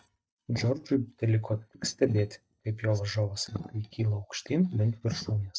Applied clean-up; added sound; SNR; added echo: neural mask model DeepFilterNet 3.